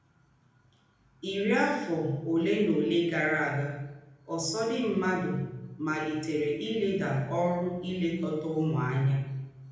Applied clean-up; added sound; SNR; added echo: none; none; none; reverberation time 0.8 s.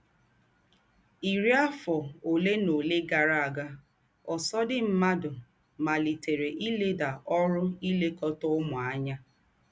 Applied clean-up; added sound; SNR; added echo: none; none; none; none.